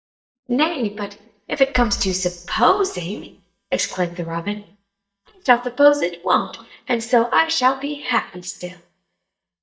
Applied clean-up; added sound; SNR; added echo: neural mask model DeepFilterNet 3.